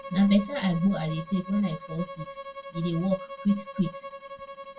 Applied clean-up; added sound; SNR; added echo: none; Bowed string instrument; 13 dB; reverberation time 0.1 s.